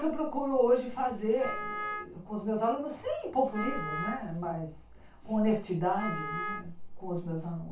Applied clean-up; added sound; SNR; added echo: none; Wind instrument, woodwind instrument; 8 dB; reverberation time 0.2 s.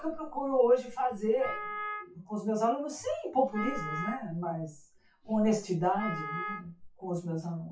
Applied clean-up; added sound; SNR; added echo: classical method WPE with log-MMSE.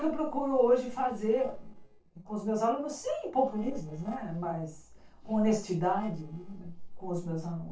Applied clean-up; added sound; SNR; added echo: neural separator model SepFormer DNS4.